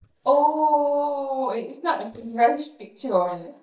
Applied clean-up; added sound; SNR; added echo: neural mask model DeepFilterNet 3.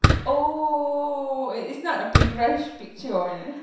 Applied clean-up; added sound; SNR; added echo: none; Fireworks; -1 dB; reverberation time 0.7 s.